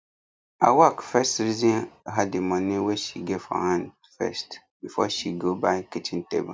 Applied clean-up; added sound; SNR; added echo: none; none; none; none.